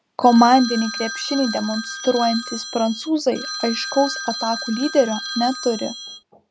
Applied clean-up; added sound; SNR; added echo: none; Telephone; 9 dB; none.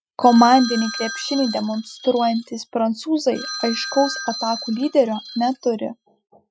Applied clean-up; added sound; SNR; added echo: classical method Wiener filter.